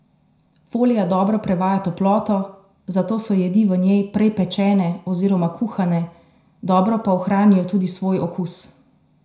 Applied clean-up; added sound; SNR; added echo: none; none; none; reverberation time 0.4 s.